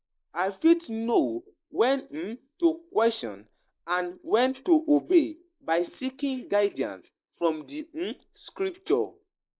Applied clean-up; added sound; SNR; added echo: neural mask model Resemble Enhance denoiser.